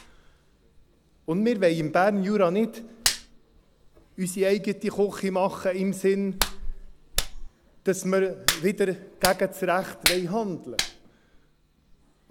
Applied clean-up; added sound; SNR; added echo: none; Hands; 7 dB; none.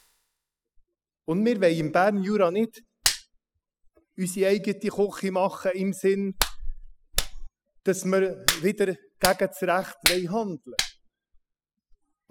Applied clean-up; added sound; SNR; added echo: classical method spectral subtraction.